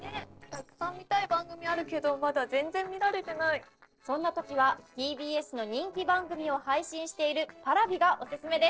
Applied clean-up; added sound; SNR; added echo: neural separator model SepFormer DNS4.